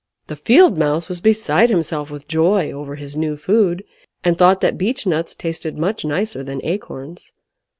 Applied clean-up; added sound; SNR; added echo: none; none; none; none.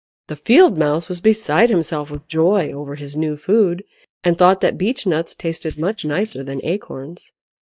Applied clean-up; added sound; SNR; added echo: neural mask model DeepFilterNet 3.